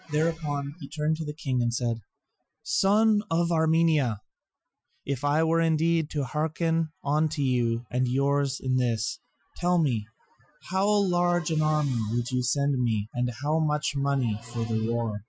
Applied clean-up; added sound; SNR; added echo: classical method Wiener filter.